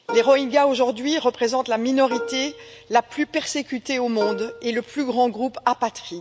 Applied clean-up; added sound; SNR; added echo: none; Plucked string instrument; 14 dB; none.